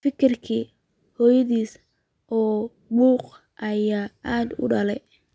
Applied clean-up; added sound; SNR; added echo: none; none; none; none.